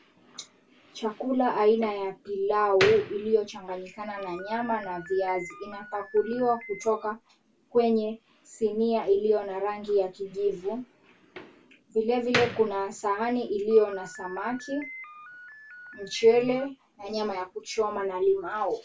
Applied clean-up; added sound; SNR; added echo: none; Slam; 14 dB; reverberation time 0.2 s.